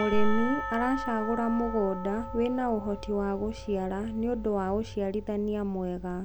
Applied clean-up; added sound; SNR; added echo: none; Church bell / Percussion; 11 dB; none.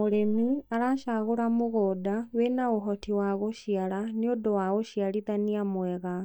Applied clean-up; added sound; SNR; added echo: neural mask model DeepFilterNet 3.